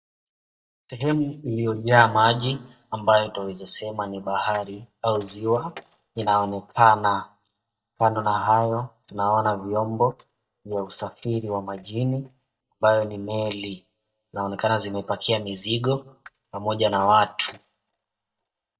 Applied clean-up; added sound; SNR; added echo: neural mask model DeepFilterNet 3.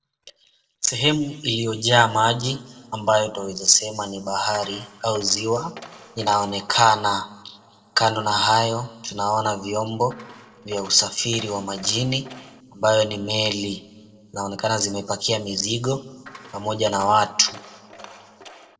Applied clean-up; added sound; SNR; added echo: neural separator model SepFormer DNS4.